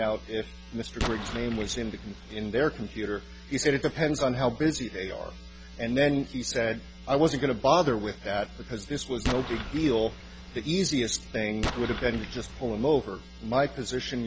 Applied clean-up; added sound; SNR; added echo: none; Explosion; 8 dB; none.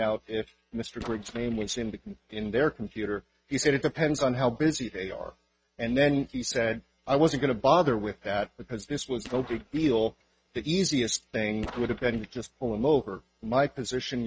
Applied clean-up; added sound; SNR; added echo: neural mask model RNNoise.